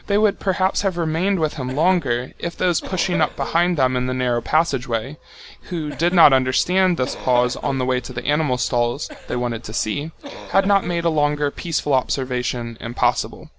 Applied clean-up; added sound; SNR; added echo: none; Cough; 16 dB; none.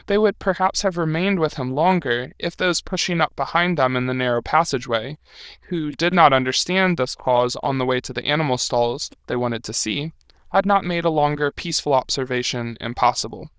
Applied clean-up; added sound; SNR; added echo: neural diffusion model UNIVERSE++.